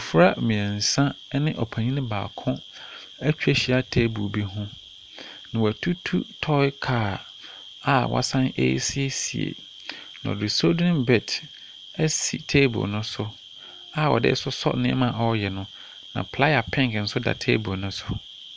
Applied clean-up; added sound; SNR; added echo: none; none; none; none.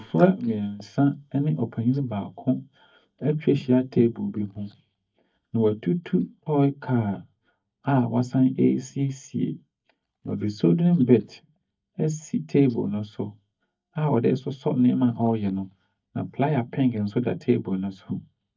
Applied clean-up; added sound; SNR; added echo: neural mask model DeepFilterNet 3.